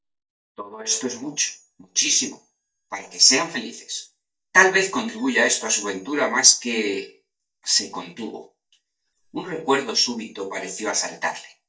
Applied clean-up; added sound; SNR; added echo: neural mask model DeepFilterNet 3.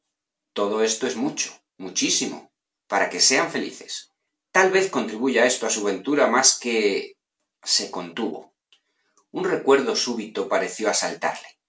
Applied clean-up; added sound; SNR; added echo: none; none; none; none.